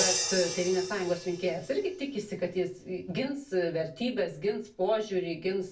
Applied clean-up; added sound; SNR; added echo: none; Crash cymbal; 8 dB; reverberation time 0.3 s.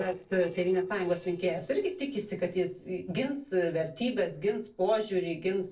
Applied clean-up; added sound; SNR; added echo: neural separator model SepFormer DNS4.